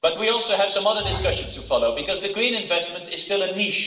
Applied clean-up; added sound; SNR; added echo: none; Bowed string instrument; 10 dB; reverberation time 1.0 s.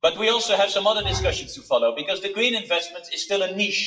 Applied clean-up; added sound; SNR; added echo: classical method WPE with log-MMSE.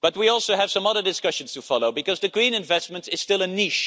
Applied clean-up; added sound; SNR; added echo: none; none; none; none.